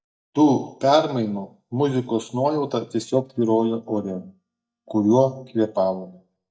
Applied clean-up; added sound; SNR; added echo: neural mask model DeepFilterNet 3.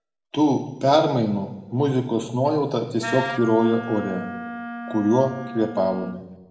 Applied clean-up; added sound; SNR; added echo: none; Wind instrument, woodwind instrument; 10 dB; reverberation time 0.9 s.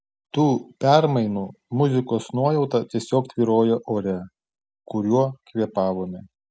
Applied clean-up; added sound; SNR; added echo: none; none; none; none.